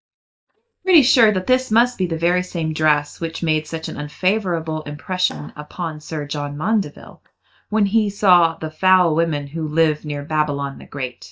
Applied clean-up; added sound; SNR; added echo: neural mask model DeepFilterNet 3.